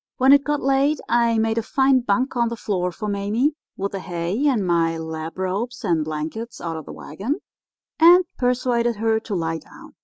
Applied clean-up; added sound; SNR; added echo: neural mask model Resemble Enhance denoiser.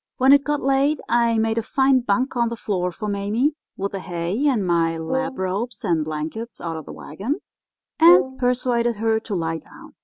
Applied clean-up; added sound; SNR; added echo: none; Brass instrument; 10 dB; none.